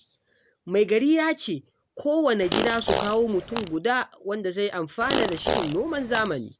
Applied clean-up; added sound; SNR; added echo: none; Fart; 3 dB; none.